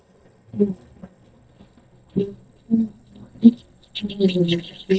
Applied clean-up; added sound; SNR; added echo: neural mask model DeepFilterNet 3.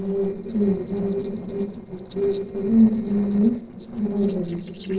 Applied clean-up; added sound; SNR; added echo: neural separator model SepFormer DNS4.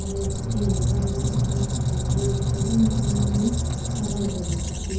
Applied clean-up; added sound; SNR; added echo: none; Squeak; -5 dB; reverberation time 0.9 s.